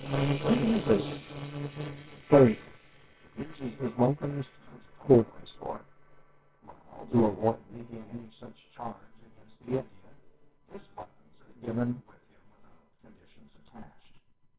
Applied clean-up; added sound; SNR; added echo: neural separator model SepFormer WHAMR!.